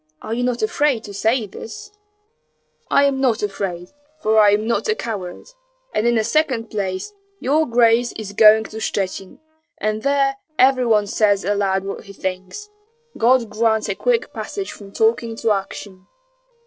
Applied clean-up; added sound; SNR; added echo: neural separator model SepFormer DNS4.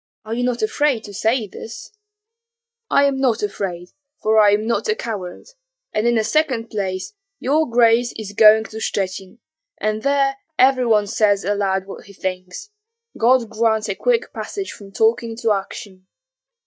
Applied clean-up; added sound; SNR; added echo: neural mask model DeepFilterNet 3.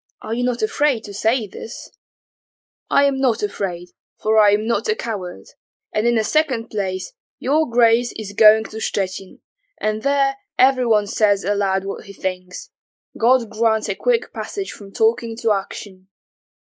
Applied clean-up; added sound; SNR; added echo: neural mask model Resemble Enhance denoiser.